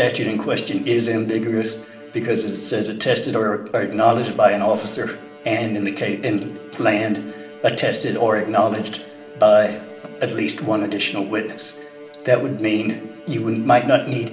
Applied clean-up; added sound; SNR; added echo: none; Bowed string instrument; 20 dB; reverberation time 0.9 s.